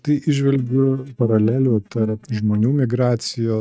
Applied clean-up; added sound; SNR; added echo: neural mask model DeepFilterNet 3.